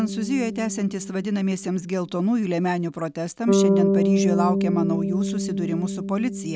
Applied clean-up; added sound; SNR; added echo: none; Bass guitar; 0 dB; none.